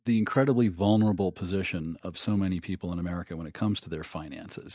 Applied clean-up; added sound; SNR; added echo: neural mask model DeepFilterNet 3.